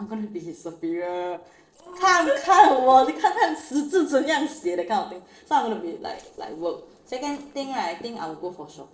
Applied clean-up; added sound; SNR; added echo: neural separator model SepFormer DNS4.